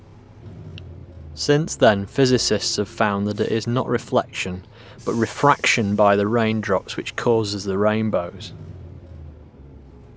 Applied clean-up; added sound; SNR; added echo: none; Bus / Engine; 19 dB; none.